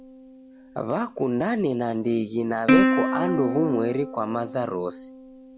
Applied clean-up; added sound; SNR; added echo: none; Plucked string instrument; 1 dB; none.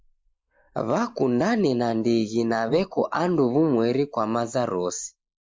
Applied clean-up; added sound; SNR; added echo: neural mask model Resemble Enhance denoiser.